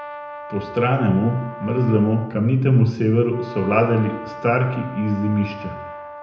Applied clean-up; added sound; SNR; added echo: none; Brass instrument; 15 dB; reverberation time 0.8 s.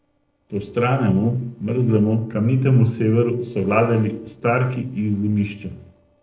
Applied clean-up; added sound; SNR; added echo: neural separator model SepFormer DNS4.